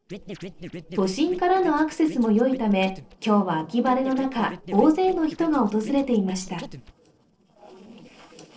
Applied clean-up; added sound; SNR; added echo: neural separator model SepFormer DNS4.